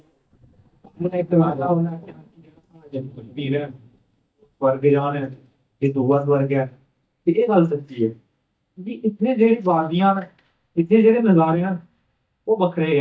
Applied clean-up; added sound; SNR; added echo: neural mask model DeepFilterNet 3.